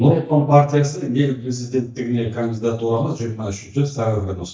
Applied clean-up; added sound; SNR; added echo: neural mask model DeepFilterNet 3.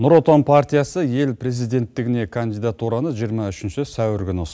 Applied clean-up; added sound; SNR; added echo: none; none; none; none.